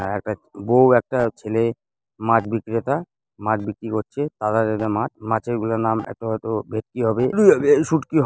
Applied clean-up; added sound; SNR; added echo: neural separator model SepFormer DNS4.